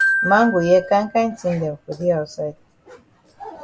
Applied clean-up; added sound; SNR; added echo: none; Glockenspiel; 7 dB; none.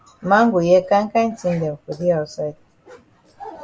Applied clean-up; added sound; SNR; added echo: none; none; none; none.